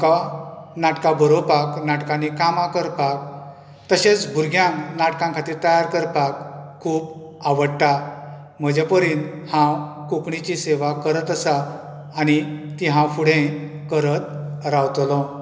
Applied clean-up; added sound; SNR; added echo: none; none; none; none.